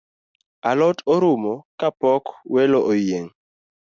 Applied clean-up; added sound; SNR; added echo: none; none; none; none.